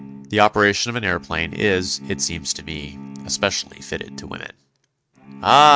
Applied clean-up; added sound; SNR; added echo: neural mask model RNNoise.